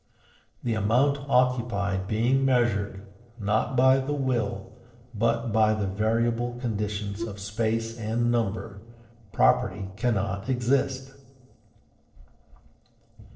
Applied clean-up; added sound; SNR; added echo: neural separator model SepFormer DNS4.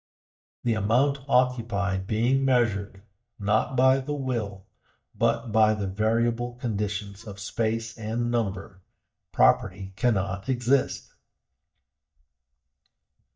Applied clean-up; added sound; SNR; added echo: neural mask model DeepFilterNet 3.